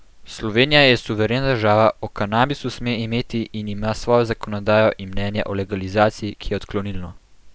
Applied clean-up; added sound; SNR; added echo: none; none; none; none.